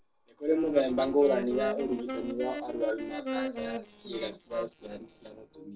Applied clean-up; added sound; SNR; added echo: neural separator model SepFormer DNS4.